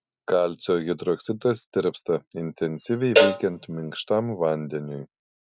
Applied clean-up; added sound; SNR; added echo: none; Cowbell; 0 dB; none.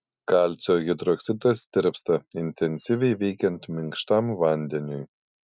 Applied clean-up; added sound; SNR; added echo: none; none; none; none.